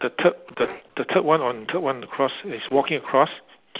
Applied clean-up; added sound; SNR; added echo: none; none; none; none.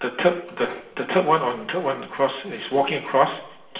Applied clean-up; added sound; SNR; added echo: none; none; none; reverberation time 1.1 s.